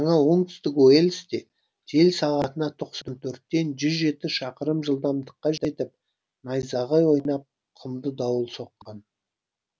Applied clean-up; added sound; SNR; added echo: none; none; none; none.